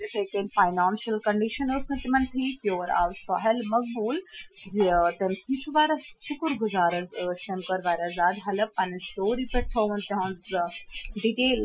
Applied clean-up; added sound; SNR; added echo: classical method Wiener filter.